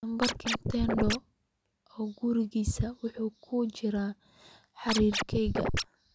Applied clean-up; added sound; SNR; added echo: none; Scratching (performance technique); -1 dB; none.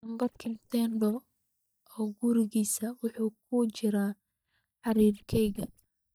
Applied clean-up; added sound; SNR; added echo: neural mask model DeepFilterNet 3.